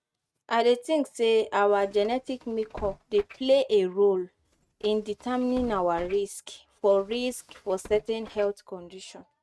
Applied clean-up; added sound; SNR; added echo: neural mask model RNNoise.